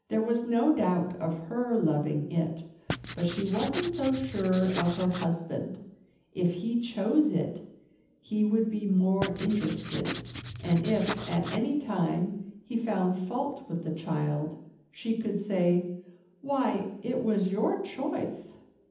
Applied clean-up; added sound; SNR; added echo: none; Writing; 7 dB; reverberation time 0.8 s.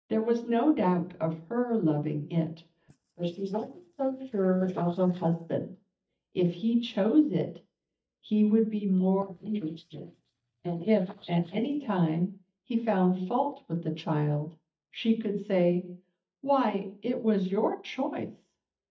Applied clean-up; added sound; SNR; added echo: neural mask model DeepFilterNet 3.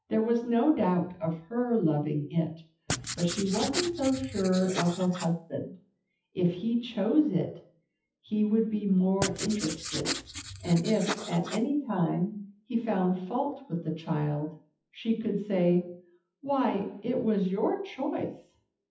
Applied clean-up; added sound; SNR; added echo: classical method WPE with log-MMSE.